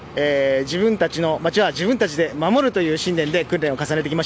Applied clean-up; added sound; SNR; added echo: none; none; none; none.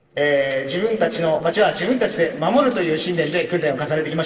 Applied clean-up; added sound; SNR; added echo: neural separator model SepFormer DNS4.